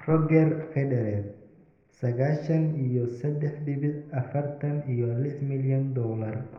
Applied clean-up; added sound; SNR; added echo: none; none; none; reverberation time 0.7 s.